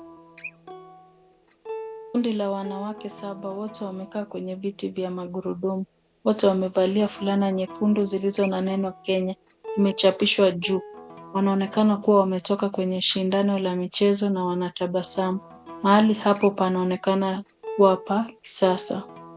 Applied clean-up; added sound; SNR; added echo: none; Acoustic guitar; 18 dB; none.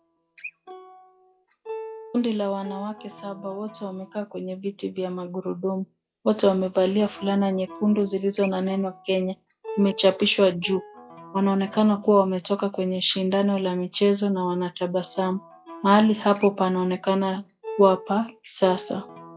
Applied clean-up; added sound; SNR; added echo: classical method log-MMSE.